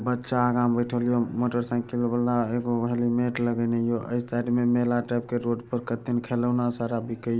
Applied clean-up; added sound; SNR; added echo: neural separator model SepFormer DNS4.